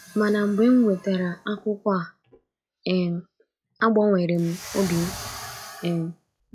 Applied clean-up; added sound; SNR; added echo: classical method log-MMSE.